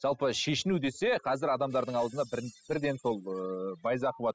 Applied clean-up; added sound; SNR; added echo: classical method spectral subtraction.